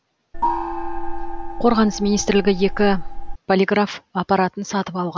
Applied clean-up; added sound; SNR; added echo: none; Gong; 3 dB; none.